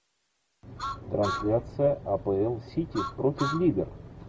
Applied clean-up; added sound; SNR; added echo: none; Truck; 9 dB; none.